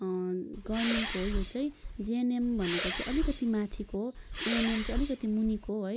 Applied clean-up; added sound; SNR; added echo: none; Respiratory sounds; 0 dB; none.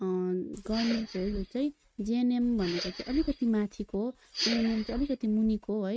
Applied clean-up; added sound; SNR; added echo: neural mask model RNNoise.